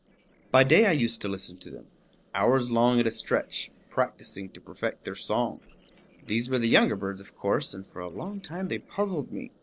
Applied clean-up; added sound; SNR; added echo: neural separator model SepFormer DNS4.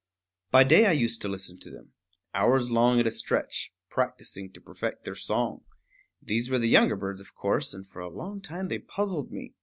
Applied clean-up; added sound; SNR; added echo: none; none; none; none.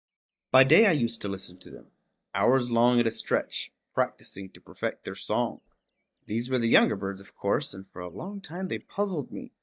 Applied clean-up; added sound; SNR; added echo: neural mask model DeepFilterNet 3.